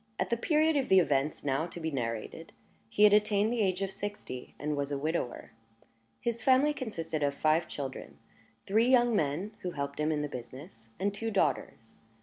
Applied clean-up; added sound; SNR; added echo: none; none; none; none.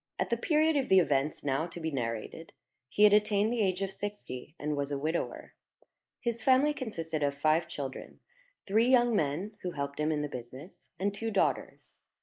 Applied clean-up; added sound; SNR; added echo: neural mask model Resemble Enhance denoiser.